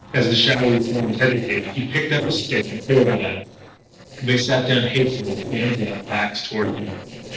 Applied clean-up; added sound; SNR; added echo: neural separator model SepFormer DNS4.